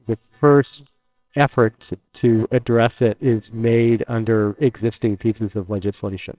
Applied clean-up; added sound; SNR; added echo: neural separator model SepFormer WHAMR!.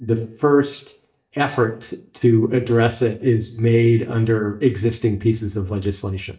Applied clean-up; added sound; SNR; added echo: neural mask model DeepFilterNet 3.